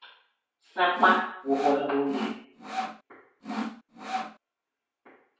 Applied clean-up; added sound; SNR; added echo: none; Sawing; 5 dB; reverberation time 0.5 s.